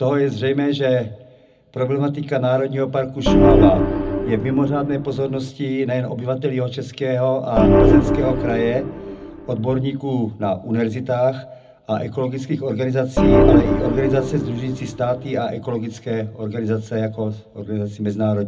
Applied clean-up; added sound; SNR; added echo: none; Organ; -4 dB; reverberation time 0.4 s.